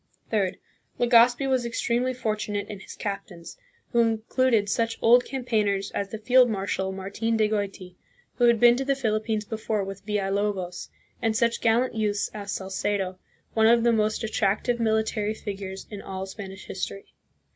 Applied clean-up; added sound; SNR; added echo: none; none; none; none.